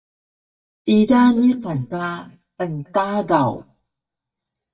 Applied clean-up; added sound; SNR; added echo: neural mask model DeepFilterNet 3.